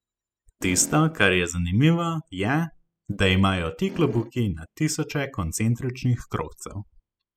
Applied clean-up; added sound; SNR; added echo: classical method spectral subtraction.